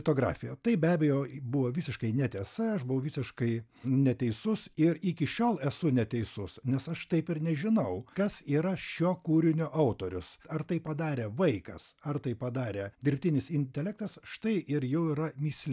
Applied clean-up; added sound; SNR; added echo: none; none; none; none.